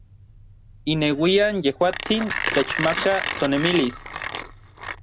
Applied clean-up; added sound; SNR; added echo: none; Mechanisms; 7 dB; none.